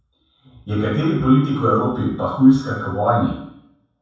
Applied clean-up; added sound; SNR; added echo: none; none; none; reverberation time 0.7 s.